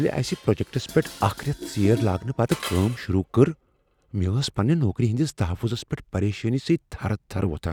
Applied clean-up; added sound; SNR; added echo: none; Dishes, pots, and pans; 18 dB; none.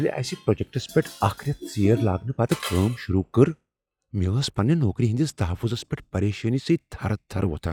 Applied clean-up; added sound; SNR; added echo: classical method log-MMSE.